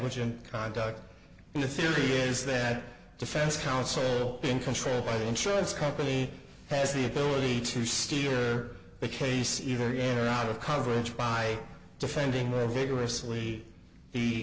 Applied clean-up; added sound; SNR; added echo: none; none; none; none.